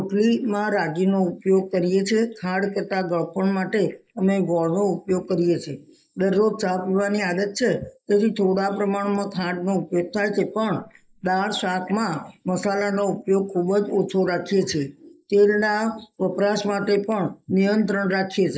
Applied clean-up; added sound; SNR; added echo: neural mask model Resemble Enhance denoiser.